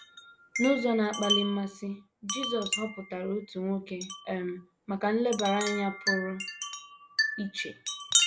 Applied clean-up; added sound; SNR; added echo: none; Wind chime; 2 dB; none.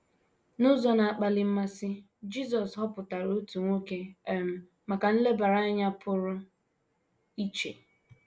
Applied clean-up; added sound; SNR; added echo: none; none; none; none.